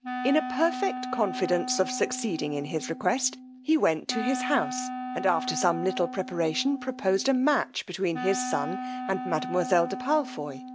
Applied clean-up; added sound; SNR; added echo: none; Wind instrument, woodwind instrument; 8 dB; none.